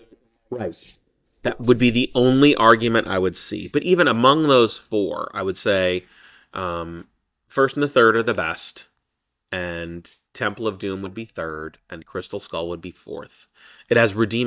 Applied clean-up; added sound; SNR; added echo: neural mask model DeepFilterNet 3.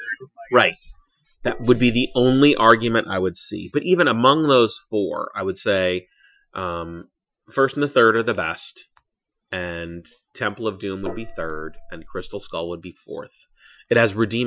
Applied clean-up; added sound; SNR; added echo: classical method Wiener filter.